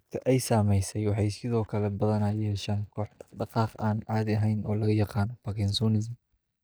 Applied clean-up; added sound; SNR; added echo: neural mask model DeepFilterNet 3.